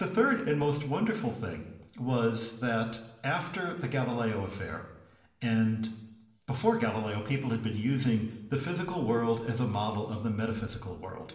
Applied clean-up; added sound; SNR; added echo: none; none; none; reverberation time 0.9 s.